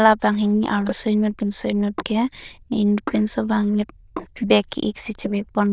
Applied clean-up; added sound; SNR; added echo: neural diffusion model UNIVERSE++.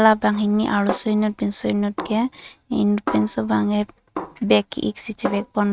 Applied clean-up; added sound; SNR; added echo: neural mask model RNNoise.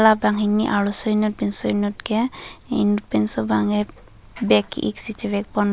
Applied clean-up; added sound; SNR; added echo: none; none; none; none.